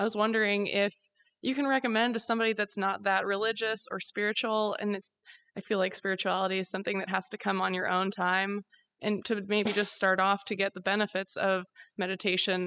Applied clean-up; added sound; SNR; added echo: classical method spectral subtraction.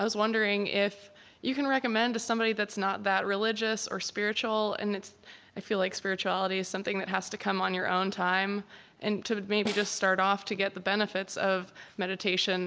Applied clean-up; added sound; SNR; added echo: none; Snare drum; 12 dB; none.